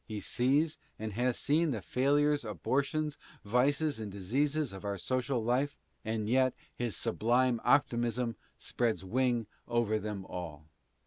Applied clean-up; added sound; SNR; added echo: none; none; none; none.